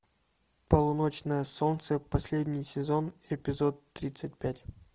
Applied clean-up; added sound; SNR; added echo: none; none; none; none.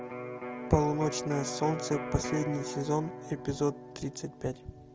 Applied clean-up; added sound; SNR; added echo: none; Electric guitar; 7 dB; none.